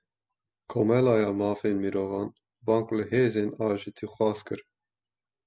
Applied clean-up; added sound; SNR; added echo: none; none; none; none.